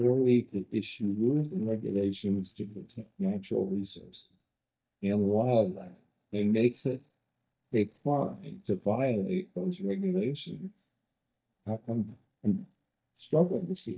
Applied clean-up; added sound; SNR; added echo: neural mask model DeepFilterNet 3.